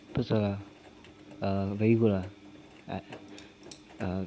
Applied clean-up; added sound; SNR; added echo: none; Engine; 19 dB; none.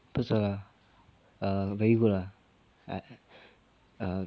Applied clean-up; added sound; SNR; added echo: none; none; none; none.